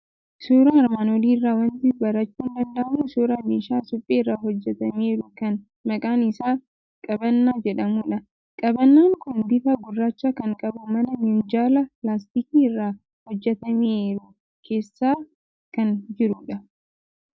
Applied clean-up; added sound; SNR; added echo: none; none; none; none.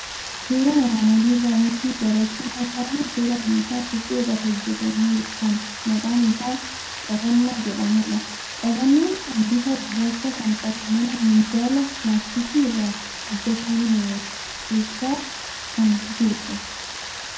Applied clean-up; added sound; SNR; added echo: none; Rain; 10 dB; reverberation time 0.5 s.